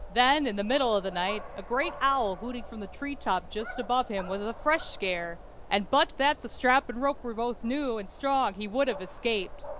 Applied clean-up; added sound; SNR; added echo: none; Dog; 12 dB; none.